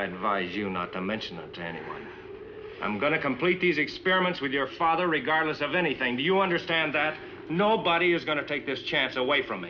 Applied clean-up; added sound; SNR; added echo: none; none; none; none.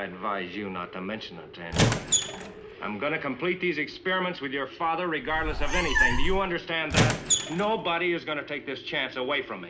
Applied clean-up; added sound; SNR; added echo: none; Meow + Squeak; -4 dB; none.